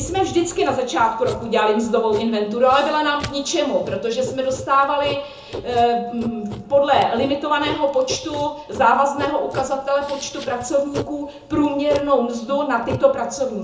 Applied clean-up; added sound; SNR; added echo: none; Writing; 15 dB; reverberation time 0.6 s.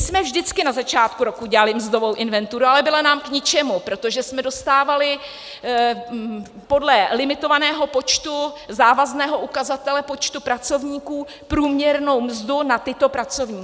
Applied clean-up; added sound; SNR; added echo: none; none; none; none.